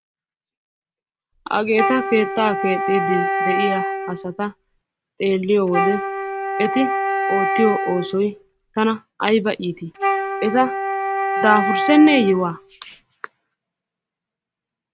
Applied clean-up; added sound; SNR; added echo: none; Wind instrument, woodwind instrument; 2 dB; none.